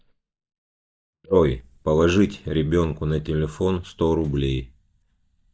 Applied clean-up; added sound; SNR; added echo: neural mask model DeepFilterNet 3.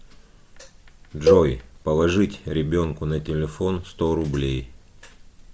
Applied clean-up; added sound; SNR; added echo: none; Cowbell; 1 dB; none.